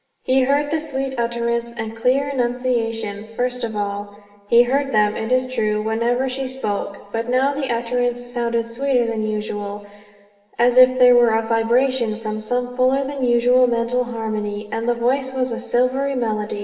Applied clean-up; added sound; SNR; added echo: none; none; none; reverberation time 1.4 s.